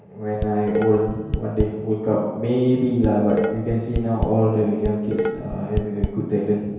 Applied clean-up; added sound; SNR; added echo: none; Dishes, pots, and pans; 6 dB; reverberation time 1.2 s.